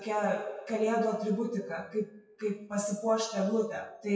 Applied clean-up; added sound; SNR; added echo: classical method WPE with log-MMSE.